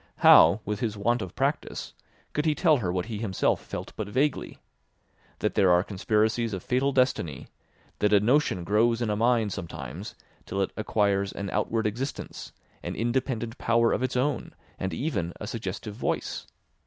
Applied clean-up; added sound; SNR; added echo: none; none; none; none.